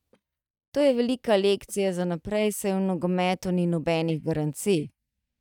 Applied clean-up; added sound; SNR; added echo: neural mask model DeepFilterNet 3.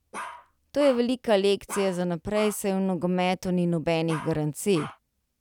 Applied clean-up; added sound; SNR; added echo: none; Bark; 15 dB; none.